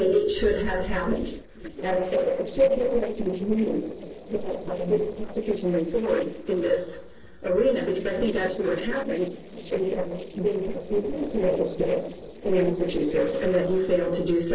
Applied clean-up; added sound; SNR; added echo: neural separator model SepFormer DNS4.